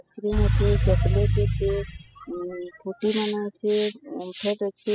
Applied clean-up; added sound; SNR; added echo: classical method spectral subtraction.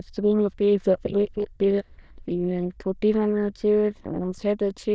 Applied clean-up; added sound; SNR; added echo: neural diffusion model UNIVERSE++.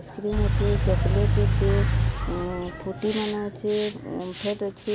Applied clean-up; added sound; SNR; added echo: none; Engine / Car; -4 dB; none.